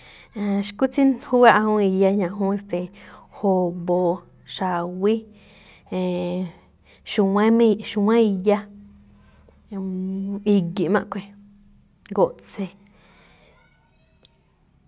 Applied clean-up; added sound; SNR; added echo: none; none; none; none.